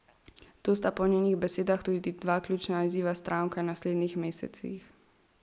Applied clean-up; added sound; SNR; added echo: none; none; none; none.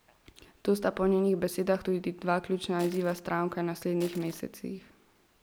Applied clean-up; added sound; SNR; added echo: none; Crushing; 16 dB; none.